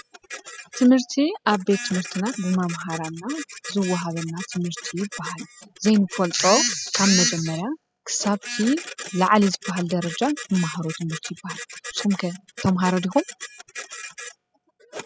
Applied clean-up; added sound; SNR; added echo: classical method spectral subtraction.